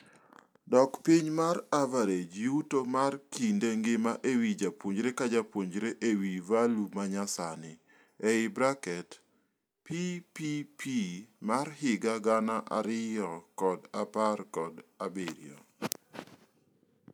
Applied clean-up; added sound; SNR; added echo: none; none; none; none.